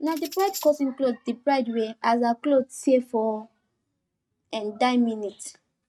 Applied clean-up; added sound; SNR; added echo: neural mask model RNNoise.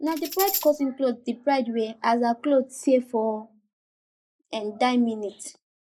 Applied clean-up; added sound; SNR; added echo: neural mask model Resemble Enhance denoiser.